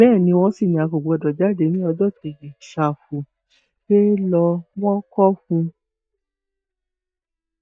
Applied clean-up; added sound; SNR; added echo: neural mask model DeepFilterNet 3.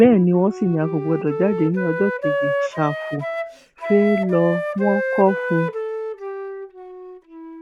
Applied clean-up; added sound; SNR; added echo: none; Wind instrument, woodwind instrument; 6 dB; none.